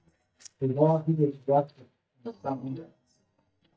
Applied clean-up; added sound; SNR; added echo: neural mask model DeepFilterNet 3.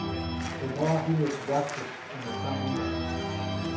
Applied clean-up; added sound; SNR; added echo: none; Organ; 1 dB; reverberation time 0.6 s.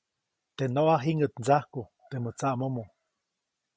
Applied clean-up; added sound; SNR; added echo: none; none; none; none.